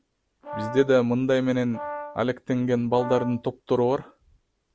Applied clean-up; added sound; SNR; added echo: none; Brass instrument; 12 dB; none.